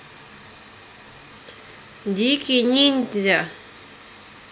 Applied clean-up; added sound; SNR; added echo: none; none; none; none.